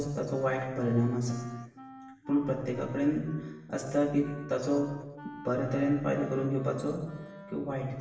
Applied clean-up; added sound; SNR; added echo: none; Wind instrument, woodwind instrument; 17 dB; reverberation time 1.0 s.